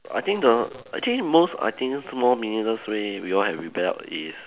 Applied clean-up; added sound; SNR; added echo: none; none; none; none.